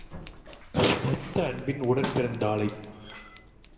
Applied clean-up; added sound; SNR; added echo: none; Scissors; 12 dB; reverberation time 1.2 s.